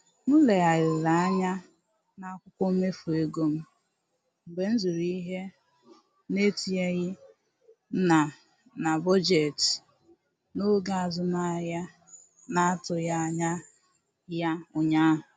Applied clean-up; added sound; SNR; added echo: none; none; none; none.